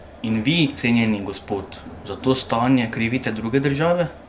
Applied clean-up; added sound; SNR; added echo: none; Crowd; 17 dB; none.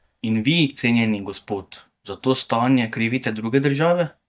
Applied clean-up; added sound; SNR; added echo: neural mask model DeepFilterNet 3.